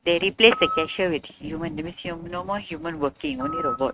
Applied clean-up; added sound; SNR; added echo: neural mask model RNNoise.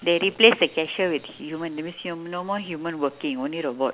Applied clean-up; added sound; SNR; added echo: none; none; none; none.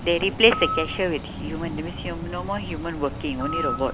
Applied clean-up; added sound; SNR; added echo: none; Bird; 6 dB; none.